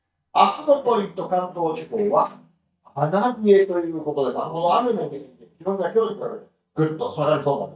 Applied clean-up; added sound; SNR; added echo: neural mask model DeepFilterNet 3.